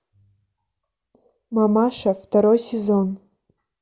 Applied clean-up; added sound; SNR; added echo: none; none; none; none.